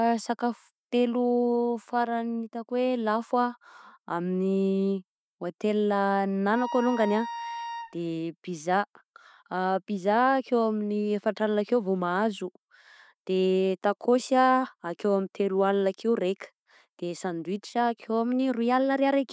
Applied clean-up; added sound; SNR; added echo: none; Wind instrument, woodwind instrument; 9 dB; none.